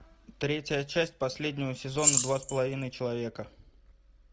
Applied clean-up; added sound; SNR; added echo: none; Rattle / Keys jangling; -1 dB; none.